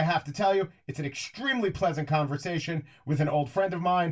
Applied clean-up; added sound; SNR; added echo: none; none; none; reverberation time 0.2 s.